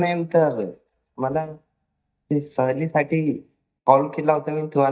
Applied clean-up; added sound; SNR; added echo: neural mask model DeepFilterNet 3.